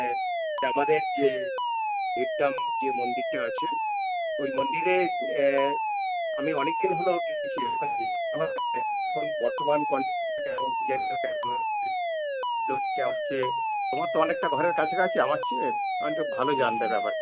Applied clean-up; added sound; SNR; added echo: none; Alarm; -2 dB; none.